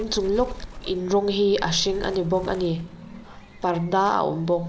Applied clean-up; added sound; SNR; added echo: none; Bird; 14 dB; none.